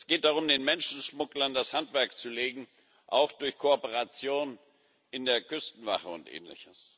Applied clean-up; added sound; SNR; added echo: none; none; none; none.